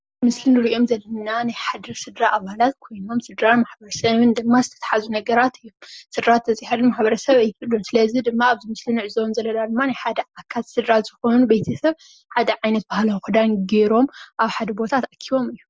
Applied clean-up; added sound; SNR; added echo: none; none; none; none.